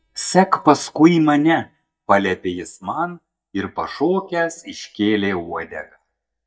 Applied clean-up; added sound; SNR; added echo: neural mask model DeepFilterNet 3.